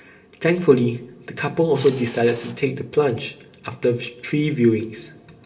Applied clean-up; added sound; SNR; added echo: none; Subway, metro, underground / Engine; 18 dB; reverberation time 0.8 s.